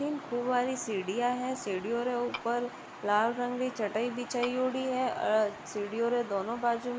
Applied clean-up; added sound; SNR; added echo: none; Tap / Glass; 11 dB; none.